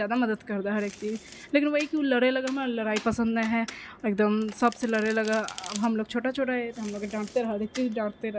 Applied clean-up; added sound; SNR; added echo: none; Domestic sounds, home sounds; 19 dB; none.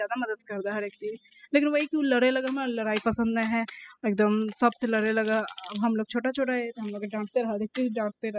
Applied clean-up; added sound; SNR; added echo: classical method spectral subtraction.